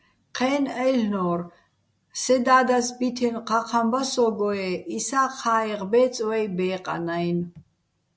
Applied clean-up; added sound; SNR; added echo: none; none; none; none.